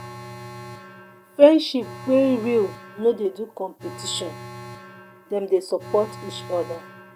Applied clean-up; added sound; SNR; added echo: none; Alarm; 16 dB; none.